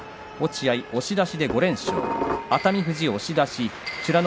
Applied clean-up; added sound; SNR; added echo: none; Dishes, pots, and pans; 4 dB; none.